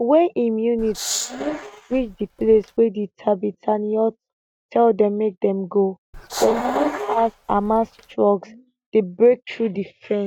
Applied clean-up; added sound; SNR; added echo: neural mask model RNNoise.